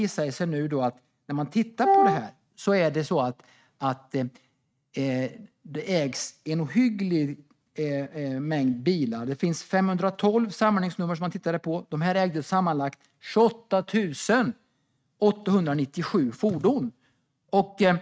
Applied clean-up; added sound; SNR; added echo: neural mask model RNNoise.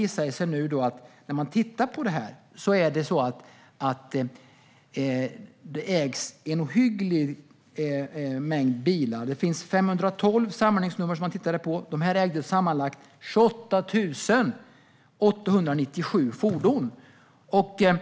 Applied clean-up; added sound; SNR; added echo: none; none; none; none.